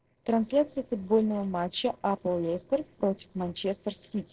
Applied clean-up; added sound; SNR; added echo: neural separator model SepFormer DNS4.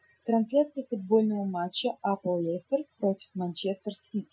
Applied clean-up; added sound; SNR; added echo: classical method Wiener filter.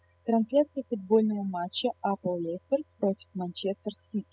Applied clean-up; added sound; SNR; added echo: classical method spectral subtraction.